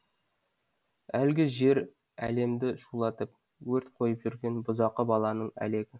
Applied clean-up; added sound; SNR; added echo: none; none; none; none.